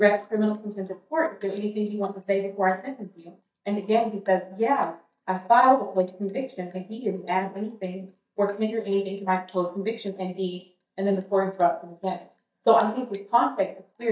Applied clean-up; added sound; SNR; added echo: neural mask model DeepFilterNet 3.